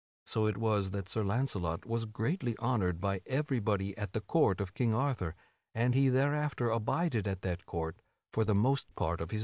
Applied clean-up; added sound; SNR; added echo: none; none; none; none.